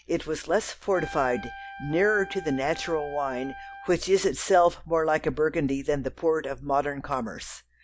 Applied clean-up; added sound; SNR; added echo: none; Trumpet; 15 dB; none.